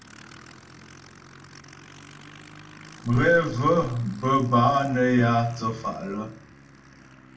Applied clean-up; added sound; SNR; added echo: none; Aircraft; 20 dB; reverberation time 0.3 s.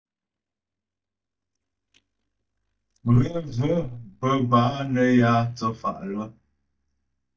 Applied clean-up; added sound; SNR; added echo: neural mask model DeepFilterNet 3.